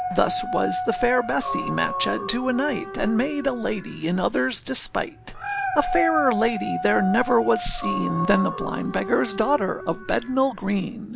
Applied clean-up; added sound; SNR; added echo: none; Dog; 6 dB; none.